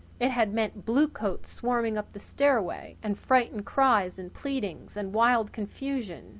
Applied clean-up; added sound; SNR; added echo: none; none; none; none.